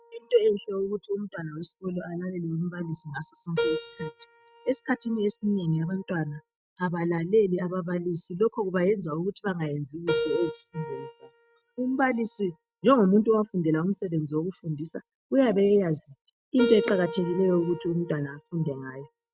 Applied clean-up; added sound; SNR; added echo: neural mask model RNNoise.